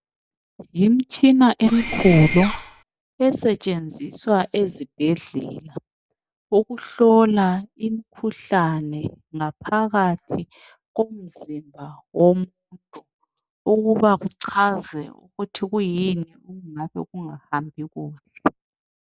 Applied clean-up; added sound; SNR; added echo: none; Mechanisms; 5 dB; none.